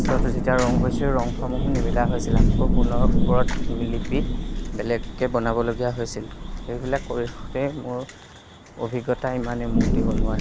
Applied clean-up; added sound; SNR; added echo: none; Thunder / Rain; -4 dB; none.